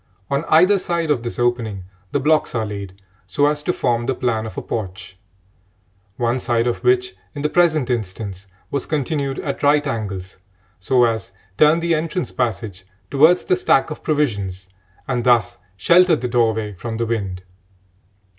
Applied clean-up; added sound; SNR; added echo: none; none; none; none.